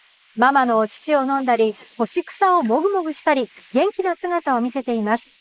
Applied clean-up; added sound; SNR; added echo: neural mask model Resemble Enhance denoiser.